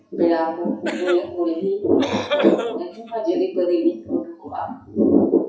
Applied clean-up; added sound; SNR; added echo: classical method WPE with log-MMSE.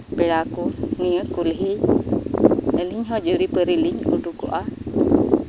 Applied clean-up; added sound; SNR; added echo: none; none; none; none.